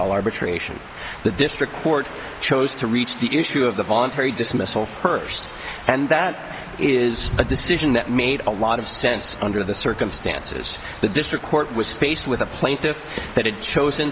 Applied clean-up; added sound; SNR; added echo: none; Stream / Chirp, tweet / Wind; 13 dB; none.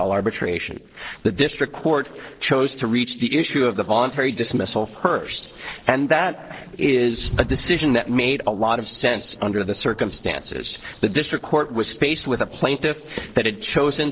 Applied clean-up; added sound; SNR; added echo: neural separator model SepFormer DNS4.